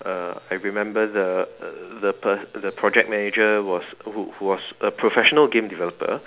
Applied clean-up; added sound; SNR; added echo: none; none; none; none.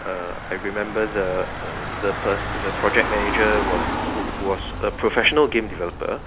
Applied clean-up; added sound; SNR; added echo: none; Engine / Car; 4 dB; none.